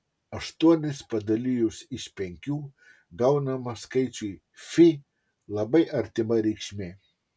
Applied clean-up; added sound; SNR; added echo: none; none; none; none.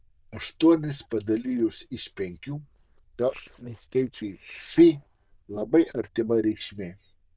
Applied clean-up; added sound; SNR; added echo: neural diffusion model UNIVERSE++.